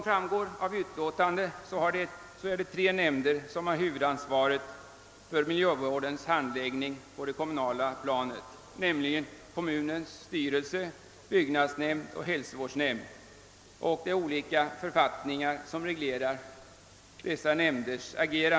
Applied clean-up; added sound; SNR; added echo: none; none; none; none.